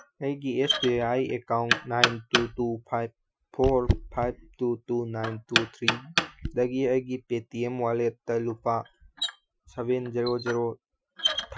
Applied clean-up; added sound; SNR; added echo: classical method Wiener filter.